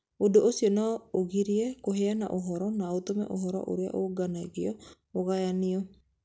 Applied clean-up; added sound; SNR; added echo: none; none; none; none.